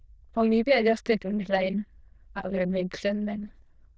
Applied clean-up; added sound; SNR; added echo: neural diffusion model UNIVERSE++.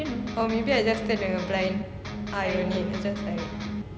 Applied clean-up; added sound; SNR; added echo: none; Electric guitar; 5 dB; none.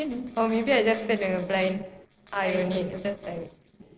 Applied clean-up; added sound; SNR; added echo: neural separator model SepFormer DNS4.